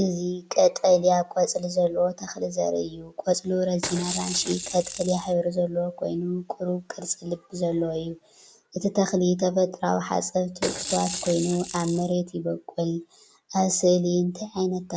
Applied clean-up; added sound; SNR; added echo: none; Rattle / Rattle (instrument); 8 dB; none.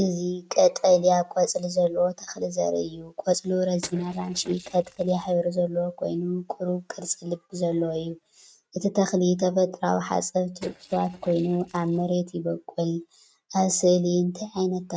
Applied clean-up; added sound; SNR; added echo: neural mask model RNNoise.